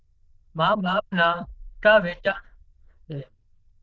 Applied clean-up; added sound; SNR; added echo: neural diffusion model UNIVERSE++.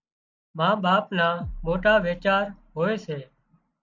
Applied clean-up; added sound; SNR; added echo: none; Bass drum; 15 dB; none.